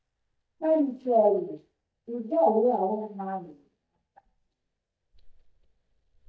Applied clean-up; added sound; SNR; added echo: neural mask model DeepFilterNet 3.